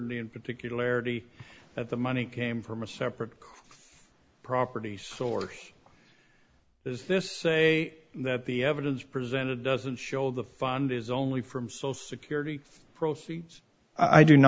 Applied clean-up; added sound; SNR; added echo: none; none; none; none.